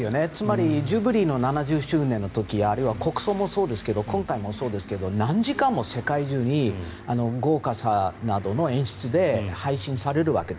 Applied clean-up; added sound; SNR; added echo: none; Aircraft; 17 dB; none.